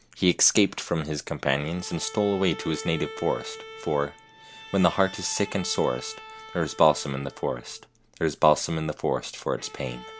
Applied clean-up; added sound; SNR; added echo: none; Bowed string instrument; 17 dB; none.